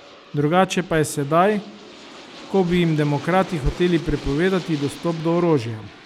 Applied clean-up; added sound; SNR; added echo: none; Aircraft; 18 dB; none.